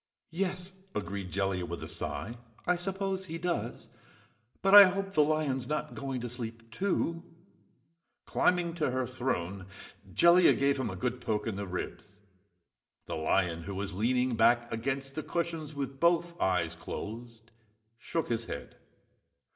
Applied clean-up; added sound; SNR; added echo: none; none; none; reverberation time 0.6 s.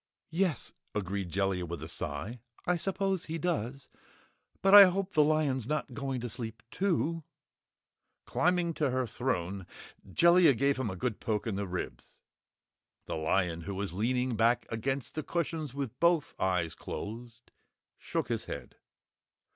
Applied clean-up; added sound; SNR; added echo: none; none; none; none.